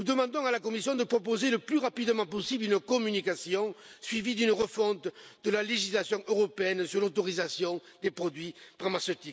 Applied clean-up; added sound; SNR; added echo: none; none; none; none.